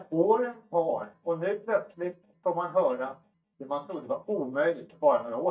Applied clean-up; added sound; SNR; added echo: neural mask model DeepFilterNet 3.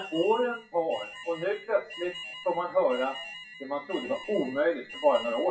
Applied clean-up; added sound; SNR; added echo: classical method WPE with log-MMSE.